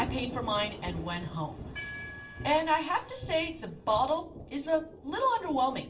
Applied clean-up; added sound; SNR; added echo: none; Thunder / Rain; 13 dB; reverberation time 0.3 s.